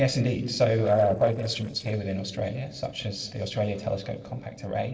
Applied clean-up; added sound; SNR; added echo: neural separator model SepFormer DNS4.